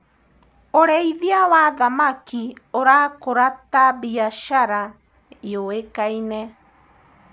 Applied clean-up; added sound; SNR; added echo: none; none; none; none.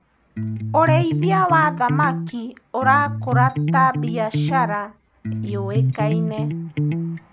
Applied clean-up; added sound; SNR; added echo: none; Electric guitar; 0 dB; none.